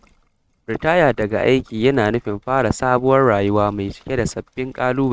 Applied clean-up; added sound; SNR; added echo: neural mask model RNNoise.